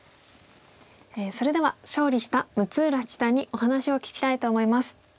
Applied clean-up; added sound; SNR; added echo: none; none; none; none.